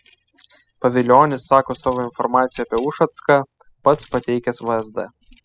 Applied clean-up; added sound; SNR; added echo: classical method spectral subtraction.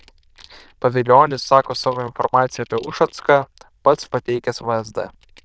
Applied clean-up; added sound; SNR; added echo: neural diffusion model UNIVERSE++.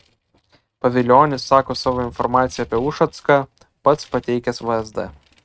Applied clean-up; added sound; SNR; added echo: neural mask model RNNoise.